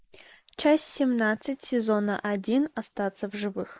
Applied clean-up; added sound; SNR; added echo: neural mask model Resemble Enhance denoiser.